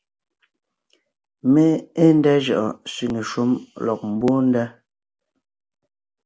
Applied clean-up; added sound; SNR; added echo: none; none; none; none.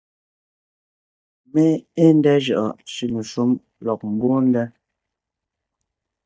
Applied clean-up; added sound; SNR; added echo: neural mask model DeepFilterNet 3.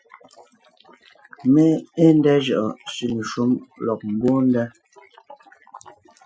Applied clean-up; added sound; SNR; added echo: classical method Wiener filter.